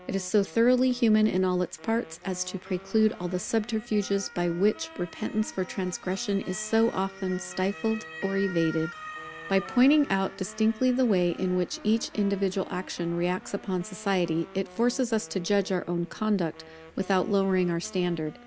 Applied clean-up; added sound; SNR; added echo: none; Motor vehicle (road) / Siren + Wind instrument, woodwind instrument; 18 dB; none.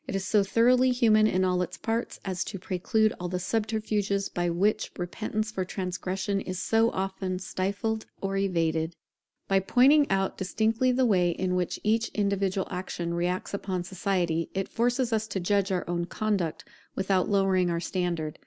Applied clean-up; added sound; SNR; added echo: none; none; none; none.